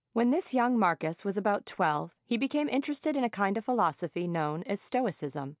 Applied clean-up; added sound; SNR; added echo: none; none; none; none.